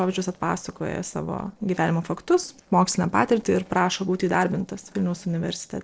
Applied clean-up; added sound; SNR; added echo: neural separator model SepFormer DNS4.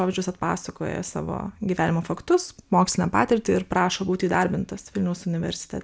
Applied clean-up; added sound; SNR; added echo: none; none; none; none.